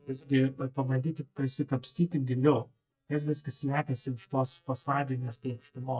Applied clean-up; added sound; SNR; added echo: neural mask model DeepFilterNet 3.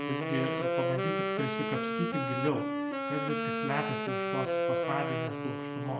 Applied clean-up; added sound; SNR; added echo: none; Wind instrument, woodwind instrument; -3 dB; reverberation time 0.7 s.